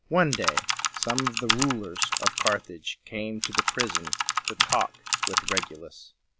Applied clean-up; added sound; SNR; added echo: none; Computer keyboard; -3 dB; none.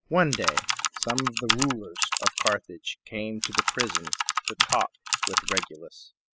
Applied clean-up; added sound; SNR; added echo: classical method spectral subtraction.